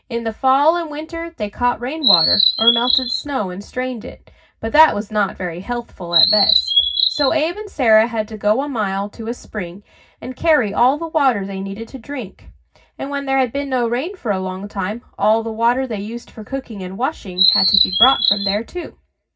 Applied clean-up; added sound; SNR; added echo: none; Chirp, tweet; -4 dB; reverberation time 0.4 s.